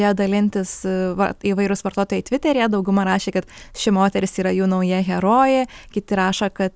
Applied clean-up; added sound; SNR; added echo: none; none; none; none.